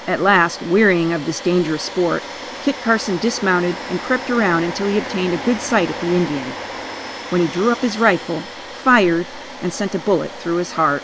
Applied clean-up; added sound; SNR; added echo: none; Domestic sounds, home sounds; 11 dB; none.